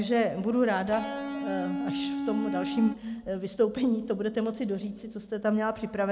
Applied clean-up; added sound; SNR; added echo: none; Electric guitar; 3 dB; none.